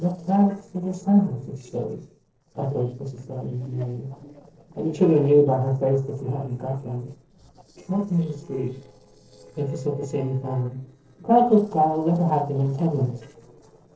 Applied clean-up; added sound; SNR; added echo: neural separator model SepFormer DNS4.